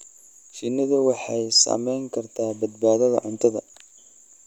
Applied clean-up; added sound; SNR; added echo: none; none; none; none.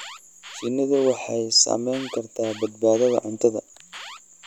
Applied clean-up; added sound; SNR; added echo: none; Alarm; 20 dB; none.